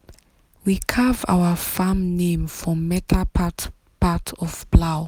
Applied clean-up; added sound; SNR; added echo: none; none; none; none.